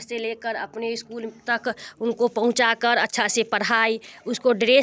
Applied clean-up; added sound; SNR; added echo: none; none; none; none.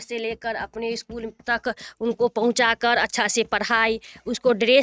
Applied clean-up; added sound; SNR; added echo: neural mask model RNNoise.